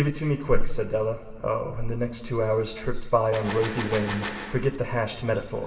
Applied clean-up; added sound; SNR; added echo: none; Gunshot, gunfire; 10 dB; reverberation time 2.3 s.